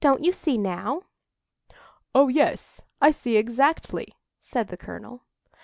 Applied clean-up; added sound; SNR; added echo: none; none; none; none.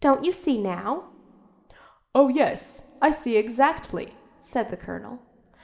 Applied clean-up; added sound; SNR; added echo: none; none; none; reverberation time 3.0 s.